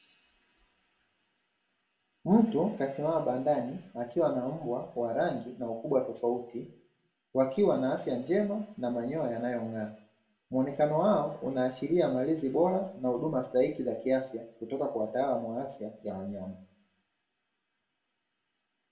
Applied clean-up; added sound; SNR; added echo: none; Bird; 9 dB; reverberation time 0.4 s.